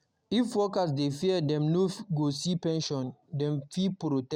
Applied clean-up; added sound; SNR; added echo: none; none; none; none.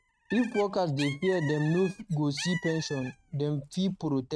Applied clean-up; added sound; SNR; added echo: neural mask model RNNoise.